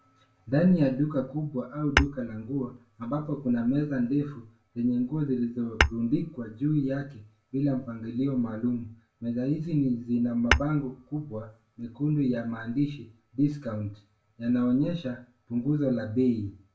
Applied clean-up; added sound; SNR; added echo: none; Tap / Hammer / Glass; 6 dB; reverberation time 0.3 s.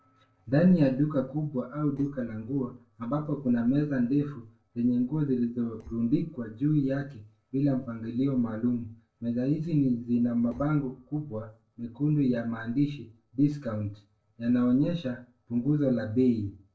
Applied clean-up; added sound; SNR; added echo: neural separator model SepFormer DNS4.